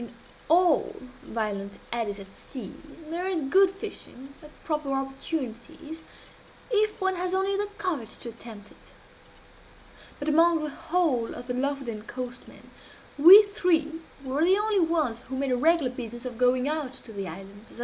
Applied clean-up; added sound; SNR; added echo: none; none; none; none.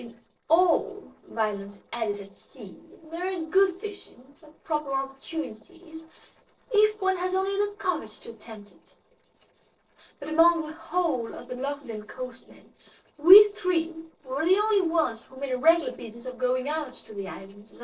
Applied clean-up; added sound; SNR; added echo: neural separator model SepFormer DNS4.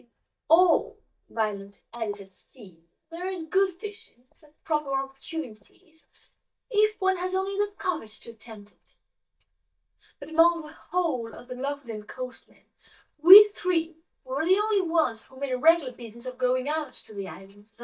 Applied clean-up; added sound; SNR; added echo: neural mask model DeepFilterNet 3.